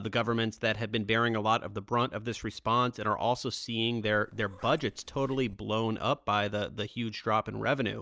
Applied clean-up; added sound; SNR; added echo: neural separator model SepFormer DNS4.